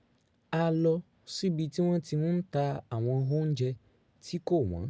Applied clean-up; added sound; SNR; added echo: none; none; none; none.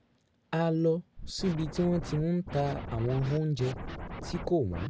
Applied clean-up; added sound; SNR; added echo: none; Scratching (performance technique); 9 dB; none.